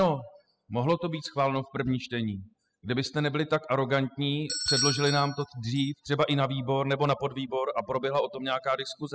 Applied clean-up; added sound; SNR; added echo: classical method spectral subtraction.